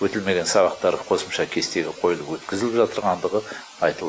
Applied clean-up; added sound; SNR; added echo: none; none; none; none.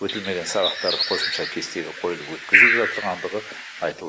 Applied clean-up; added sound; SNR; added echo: none; Bird; -4 dB; none.